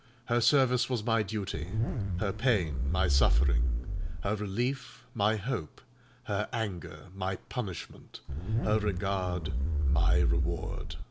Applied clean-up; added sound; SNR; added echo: none; Zipper (clothing); -5 dB; none.